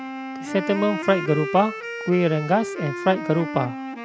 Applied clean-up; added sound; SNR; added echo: none; Wind instrument, woodwind instrument; 8 dB; none.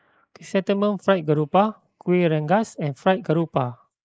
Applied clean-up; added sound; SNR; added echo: neural mask model Resemble Enhance denoiser.